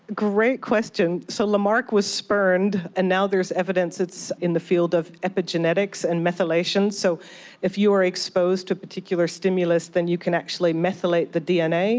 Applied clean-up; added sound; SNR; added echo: none; none; none; none.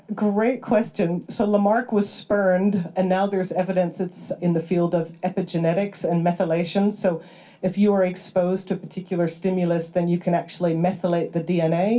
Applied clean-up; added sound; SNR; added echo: none; none; none; reverberation time 0.2 s.